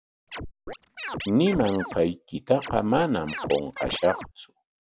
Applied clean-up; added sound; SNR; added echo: none; Scratching (performance technique); 9 dB; none.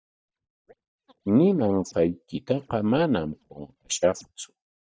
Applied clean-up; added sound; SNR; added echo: neural mask model DeepFilterNet 3.